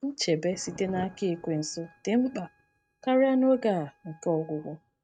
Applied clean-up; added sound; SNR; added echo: neural mask model RNNoise.